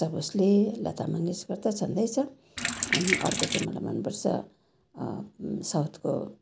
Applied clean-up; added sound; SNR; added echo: none; Sink (filling or washing); 0 dB; none.